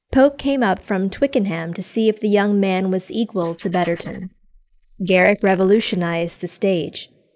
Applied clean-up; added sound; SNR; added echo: neural mask model Resemble Enhance denoiser.